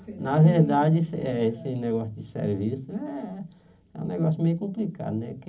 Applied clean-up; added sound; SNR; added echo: none; none; none; reverberation time 0.4 s.